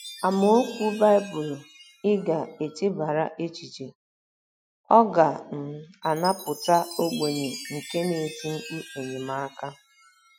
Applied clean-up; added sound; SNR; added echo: classical method Wiener filter.